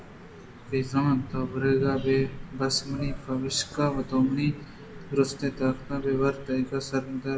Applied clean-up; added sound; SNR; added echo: none; Bird; 15 dB; reverberation time 0.6 s.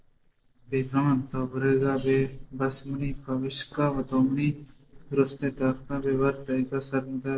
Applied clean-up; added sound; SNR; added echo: neural separator model SepFormer DNS4.